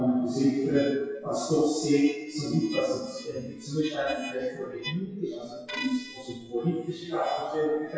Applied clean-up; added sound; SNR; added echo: classical method WPE with log-MMSE.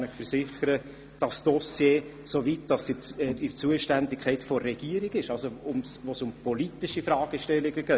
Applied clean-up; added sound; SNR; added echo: none; none; none; none.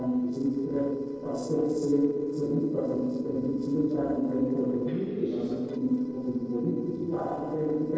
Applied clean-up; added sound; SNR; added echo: neural separator model SepFormer DNS4.